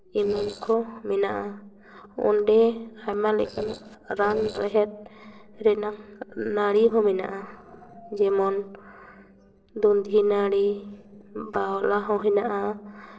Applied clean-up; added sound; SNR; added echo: neural separator model SepFormer DNS4.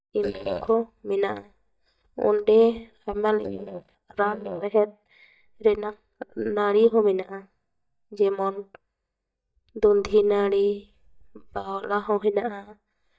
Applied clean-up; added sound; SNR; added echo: neural mask model DeepFilterNet 3.